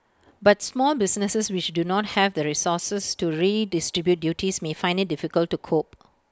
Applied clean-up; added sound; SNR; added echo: none; none; none; none.